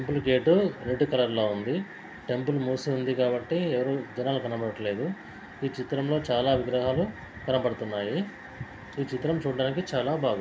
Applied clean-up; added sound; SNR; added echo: none; none; none; none.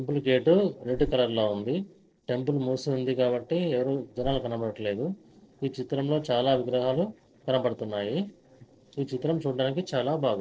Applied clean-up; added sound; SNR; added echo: neural separator model SepFormer DNS4.